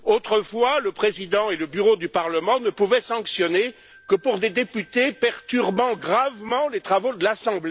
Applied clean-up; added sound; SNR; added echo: none; Bell; 20 dB; none.